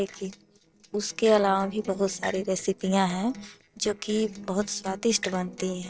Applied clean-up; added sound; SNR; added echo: neural separator model SepFormer DNS4.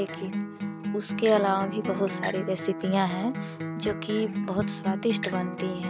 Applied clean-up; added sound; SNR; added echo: none; Acoustic guitar; 5 dB; none.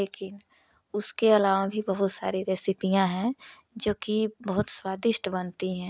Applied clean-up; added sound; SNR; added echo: none; none; none; none.